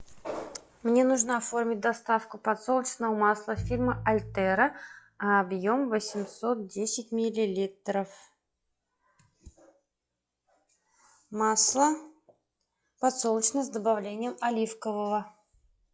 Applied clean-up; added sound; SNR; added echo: classical method log-MMSE.